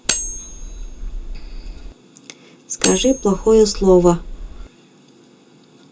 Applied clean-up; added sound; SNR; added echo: none; Cutlery, silverware; 6 dB; reverberation time 0.2 s.